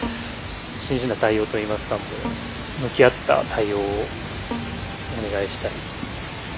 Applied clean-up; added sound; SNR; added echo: none; Bowed string instrument; 14 dB; none.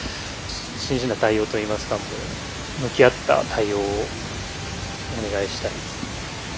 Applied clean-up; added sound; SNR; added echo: none; none; none; none.